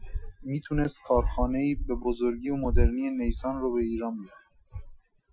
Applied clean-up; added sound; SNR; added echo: classical method Wiener filter.